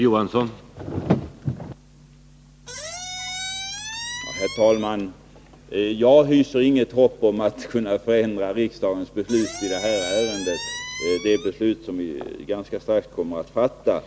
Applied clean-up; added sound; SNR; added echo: none; Squeak; 9 dB; none.